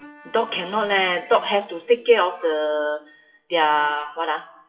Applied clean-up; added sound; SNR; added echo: classical method WPE with log-MMSE.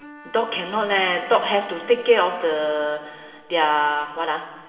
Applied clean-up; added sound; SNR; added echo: none; Bowed string instrument; 20 dB; reverberation time 2.8 s.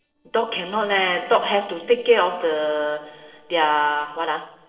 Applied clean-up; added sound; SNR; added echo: neural separator model SepFormer DNS4.